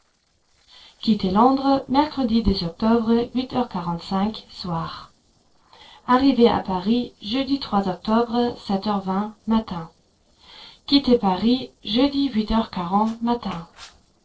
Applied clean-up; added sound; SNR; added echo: neural separator model SepFormer DNS4.